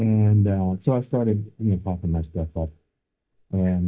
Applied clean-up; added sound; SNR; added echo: neural mask model DeepFilterNet 3.